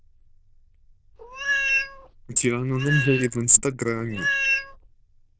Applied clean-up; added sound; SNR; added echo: neural diffusion model UNIVERSE++.